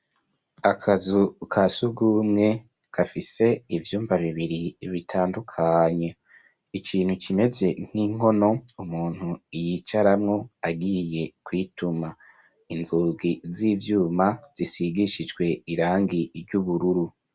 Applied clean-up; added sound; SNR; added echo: none; none; none; none.